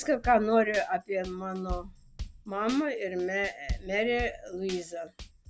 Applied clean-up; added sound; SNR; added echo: none; Tambourine / Drum / Drum kit; 12 dB; none.